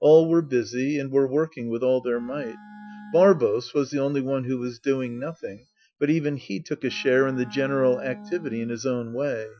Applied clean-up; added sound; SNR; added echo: classical method Wiener filter.